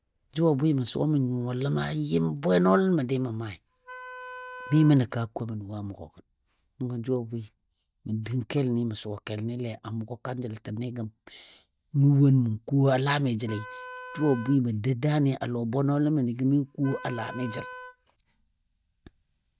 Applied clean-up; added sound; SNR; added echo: none; Wind instrument, woodwind instrument; 15 dB; none.